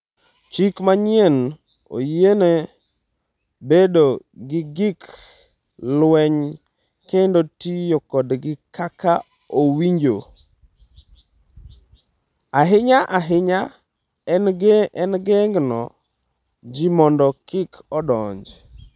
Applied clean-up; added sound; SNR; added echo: none; none; none; none.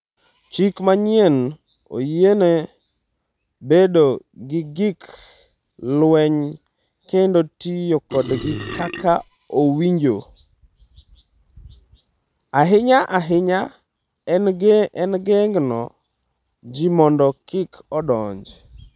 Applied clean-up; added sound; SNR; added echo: none; Burping, eructation; 10 dB; none.